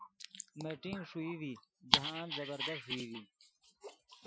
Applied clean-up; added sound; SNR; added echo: classical method Wiener filter.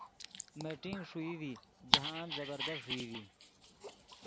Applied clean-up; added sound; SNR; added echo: none; Dog; -4 dB; none.